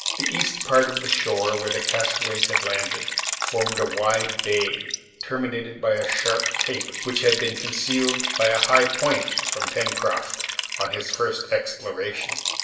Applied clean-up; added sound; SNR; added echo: none; Liquid; 2 dB; reverberation time 1.0 s.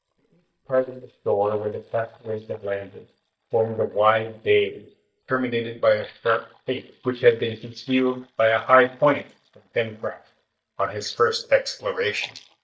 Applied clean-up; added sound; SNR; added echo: neural mask model DeepFilterNet 3.